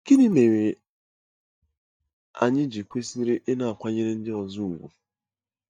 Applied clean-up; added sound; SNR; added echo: neural mask model DeepFilterNet 3.